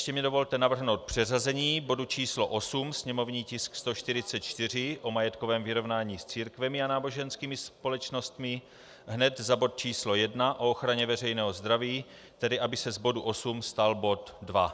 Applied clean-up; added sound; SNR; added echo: none; none; none; none.